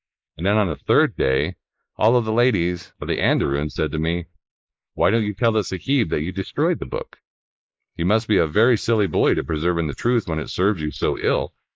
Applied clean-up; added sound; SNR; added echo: neural mask model Resemble Enhance denoiser.